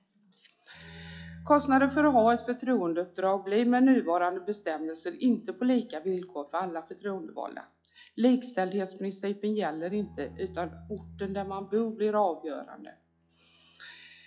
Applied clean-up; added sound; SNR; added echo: classical method log-MMSE.